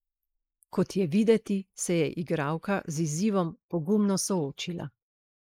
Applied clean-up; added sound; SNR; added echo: neural mask model Resemble Enhance denoiser.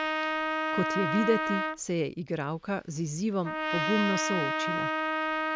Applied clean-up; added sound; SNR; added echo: none; Trumpet; 0 dB; none.